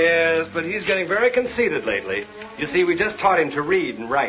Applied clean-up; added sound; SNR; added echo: none; none; none; none.